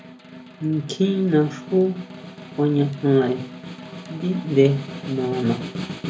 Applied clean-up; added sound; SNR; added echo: none; Snare drum; 12 dB; reverberation time 0.3 s.